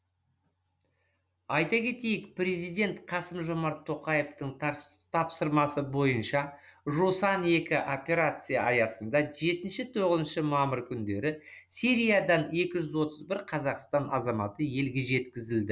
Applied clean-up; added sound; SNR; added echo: none; none; none; none.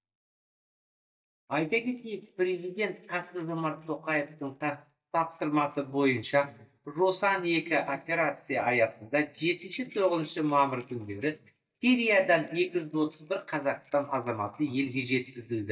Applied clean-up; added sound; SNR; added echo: neural mask model DeepFilterNet 3.